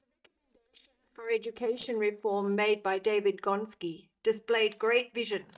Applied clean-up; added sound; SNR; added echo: neural mask model DeepFilterNet 3.